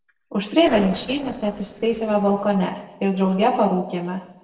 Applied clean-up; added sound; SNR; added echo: neural separator model SepFormer DNS4.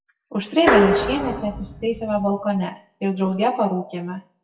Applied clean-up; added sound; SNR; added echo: classical method WPE with log-MMSE.